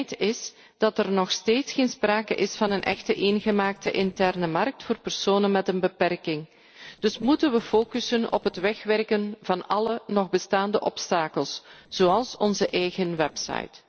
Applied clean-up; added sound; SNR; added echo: neural separator model SepFormer DNS4.